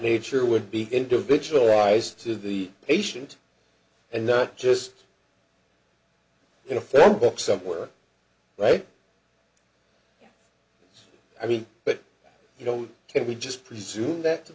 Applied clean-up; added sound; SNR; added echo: none; none; none; none.